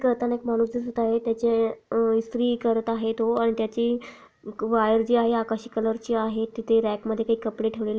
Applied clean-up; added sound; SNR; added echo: none; none; none; none.